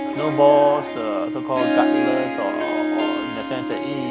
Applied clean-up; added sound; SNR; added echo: none; Harp; 1 dB; none.